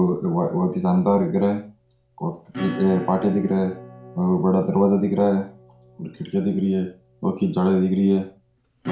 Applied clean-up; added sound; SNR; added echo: none; Acoustic guitar / Strum; 17 dB; reverberation time 0.4 s.